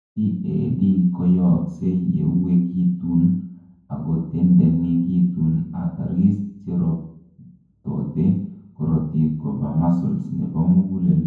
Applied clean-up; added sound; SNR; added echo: none; none; none; reverberation time 0.9 s.